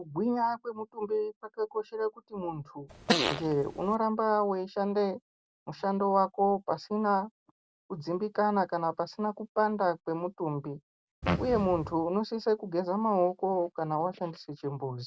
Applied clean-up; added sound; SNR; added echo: none; Fart + Fart; 2 dB; none.